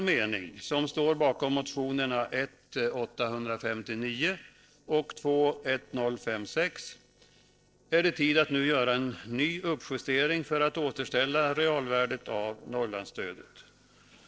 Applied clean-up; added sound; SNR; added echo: neural separator model SepFormer DNS4.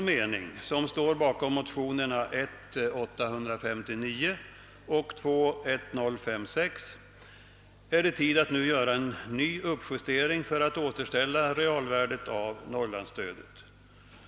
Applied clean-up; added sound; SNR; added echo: none; none; none; none.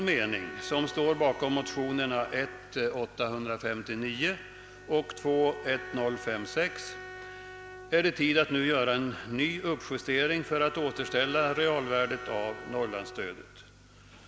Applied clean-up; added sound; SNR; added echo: none; Bowed string instrument; 16 dB; none.